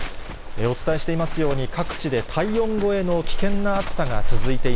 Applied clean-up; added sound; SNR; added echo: none; Livestock, farm animals, working animals; -4 dB; none.